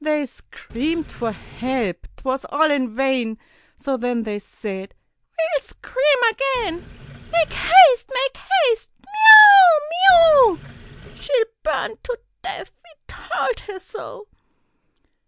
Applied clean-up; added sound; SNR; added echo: none; Sink (filling or washing); 19 dB; none.